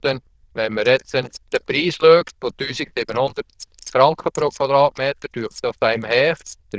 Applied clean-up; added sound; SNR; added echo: neural diffusion model UNIVERSE++.